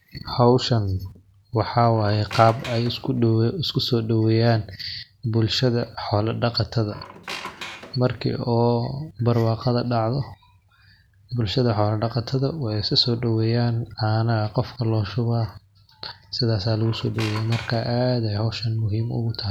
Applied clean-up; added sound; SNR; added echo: none; Squeak; 15 dB; none.